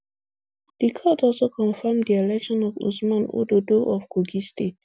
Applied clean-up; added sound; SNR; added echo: none; none; none; none.